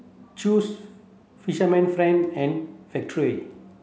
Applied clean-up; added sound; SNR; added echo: none; none; none; none.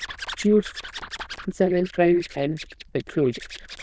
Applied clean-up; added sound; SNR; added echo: neural diffusion model UNIVERSE++.